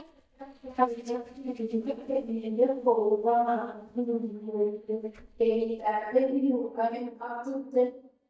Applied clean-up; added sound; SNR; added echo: neural mask model DeepFilterNet 3.